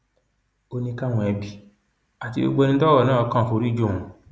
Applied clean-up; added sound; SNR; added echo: none; none; none; none.